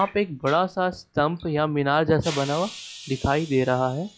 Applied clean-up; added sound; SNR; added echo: classical method log-MMSE.